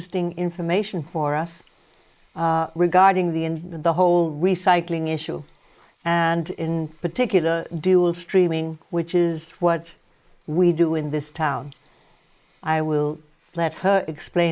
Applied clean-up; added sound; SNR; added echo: neural mask model Resemble Enhance denoiser.